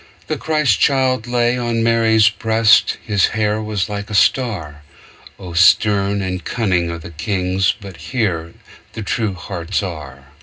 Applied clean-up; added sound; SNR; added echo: none; none; none; reverberation time 0.2 s.